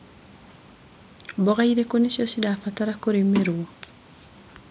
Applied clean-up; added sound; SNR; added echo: none; none; none; none.